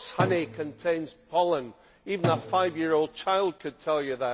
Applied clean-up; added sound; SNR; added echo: none; Drum; 9 dB; none.